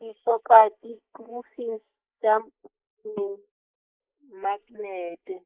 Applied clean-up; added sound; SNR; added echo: neural mask model Resemble Enhance denoiser.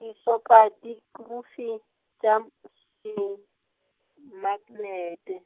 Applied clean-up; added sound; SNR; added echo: none; none; none; none.